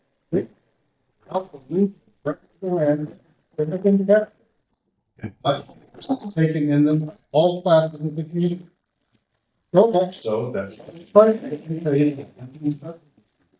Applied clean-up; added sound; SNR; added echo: neural mask model DeepFilterNet 3.